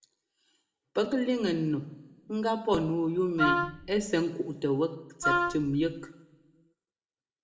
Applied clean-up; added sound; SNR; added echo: none; Wind instrument, woodwind instrument; 0 dB; reverberation time 0.8 s.